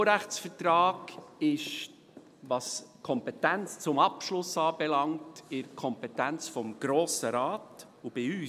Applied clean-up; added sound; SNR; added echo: none; none; none; none.